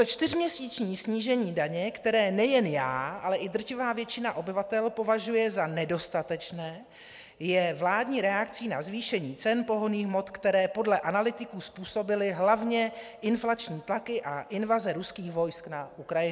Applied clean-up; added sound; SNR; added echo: none; none; none; none.